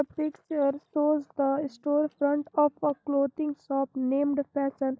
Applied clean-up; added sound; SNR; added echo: neural mask model DeepFilterNet 3.